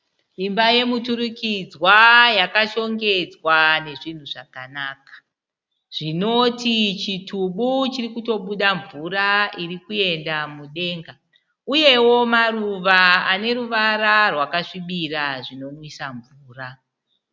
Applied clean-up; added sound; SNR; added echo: none; none; none; none.